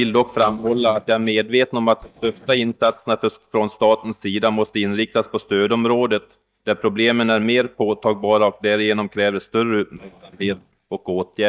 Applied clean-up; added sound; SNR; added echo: neural mask model DeepFilterNet 3.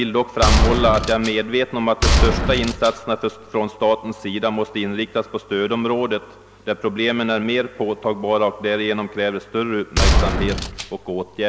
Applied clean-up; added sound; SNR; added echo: none; Gunshot, gunfire; -2 dB; none.